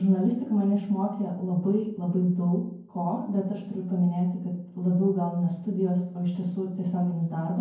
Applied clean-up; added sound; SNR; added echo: none; none; none; reverberation time 0.9 s.